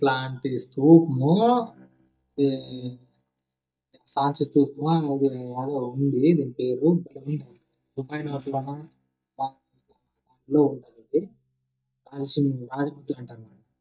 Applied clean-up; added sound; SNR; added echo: neural mask model DeepFilterNet 3.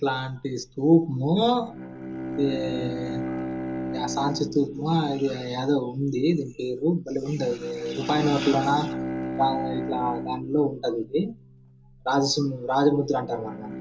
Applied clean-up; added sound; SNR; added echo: none; Bowed string instrument; 9 dB; reverberation time 0.2 s.